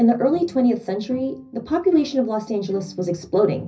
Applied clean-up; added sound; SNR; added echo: none; none; none; reverberation time 0.4 s.